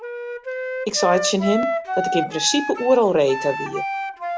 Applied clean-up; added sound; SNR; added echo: none; Wind instrument, woodwind instrument; 5 dB; none.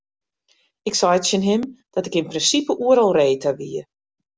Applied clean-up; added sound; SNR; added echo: none; none; none; none.